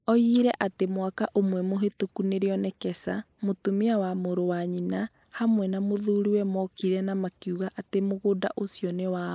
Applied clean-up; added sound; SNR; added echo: neural mask model Resemble Enhance denoiser.